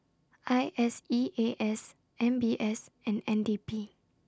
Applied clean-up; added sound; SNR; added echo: none; none; none; none.